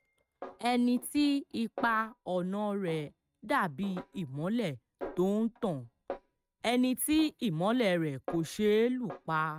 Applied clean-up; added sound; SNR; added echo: neural mask model RNNoise.